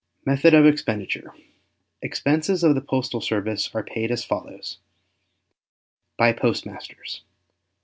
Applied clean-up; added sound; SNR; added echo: none; none; none; none.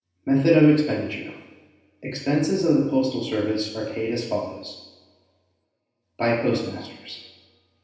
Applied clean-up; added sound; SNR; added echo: none; none; none; reverberation time 0.9 s.